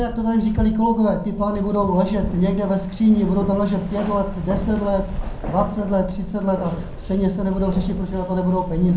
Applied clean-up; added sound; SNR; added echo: none; Keys jangling; 9 dB; reverberation time 0.6 s.